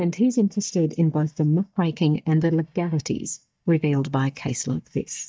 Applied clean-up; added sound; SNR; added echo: neural mask model DeepFilterNet 3.